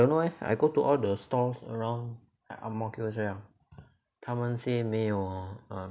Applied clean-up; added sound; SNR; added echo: none; none; none; none.